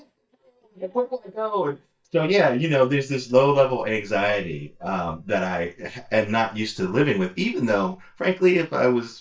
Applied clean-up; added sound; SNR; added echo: neural mask model DeepFilterNet 3.